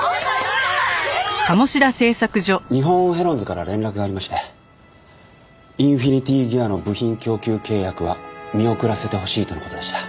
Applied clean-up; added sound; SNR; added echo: none; none; none; none.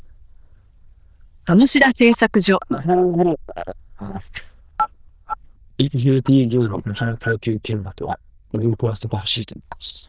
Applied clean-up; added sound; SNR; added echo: neural diffusion model UNIVERSE++.